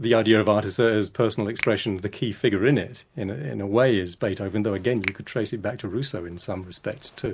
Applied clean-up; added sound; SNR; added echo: none; Finger snapping; 16 dB; none.